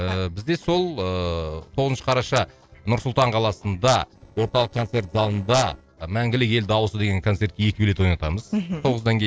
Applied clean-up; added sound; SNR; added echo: neural separator model SepFormer DNS4.